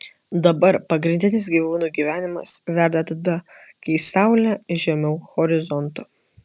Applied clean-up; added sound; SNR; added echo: none; none; none; none.